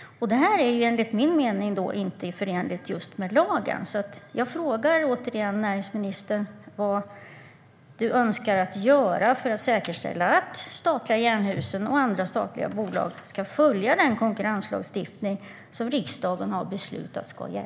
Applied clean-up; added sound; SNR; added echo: none; none; none; none.